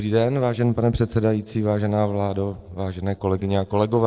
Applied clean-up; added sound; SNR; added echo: neural separator model SepFormer DNS4.